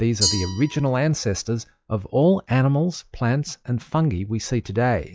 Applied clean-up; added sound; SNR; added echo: classical method log-MMSE.